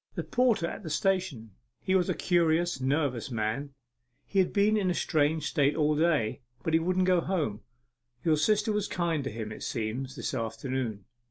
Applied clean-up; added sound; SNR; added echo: none; none; none; none.